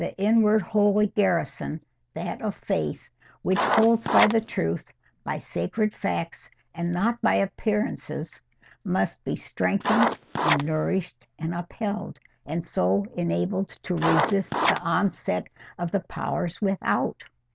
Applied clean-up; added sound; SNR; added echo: none; Writing; 0 dB; none.